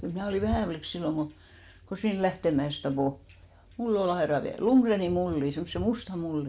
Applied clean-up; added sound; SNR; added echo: none; none; none; none.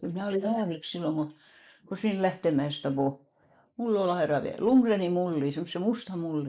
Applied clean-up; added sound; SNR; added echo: neural mask model Resemble Enhance denoiser.